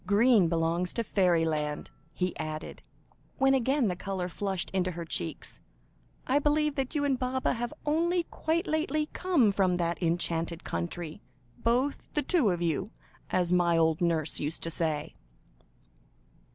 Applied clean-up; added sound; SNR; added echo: none; Snare drum; 20 dB; none.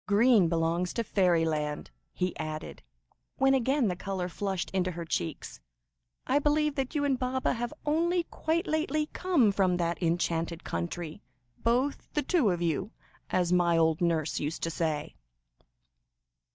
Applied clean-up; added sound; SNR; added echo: neural mask model DeepFilterNet 3.